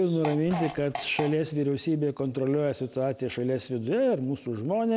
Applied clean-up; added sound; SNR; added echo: none; Fart; 10 dB; none.